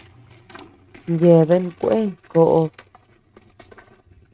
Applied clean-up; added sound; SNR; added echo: neural mask model RNNoise.